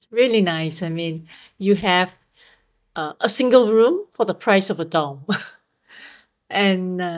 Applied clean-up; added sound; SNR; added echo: neural mask model DeepFilterNet 3.